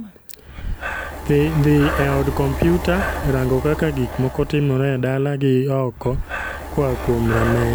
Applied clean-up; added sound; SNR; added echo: none; Breathing; 7 dB; none.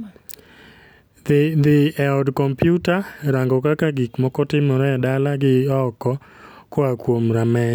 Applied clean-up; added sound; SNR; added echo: none; none; none; none.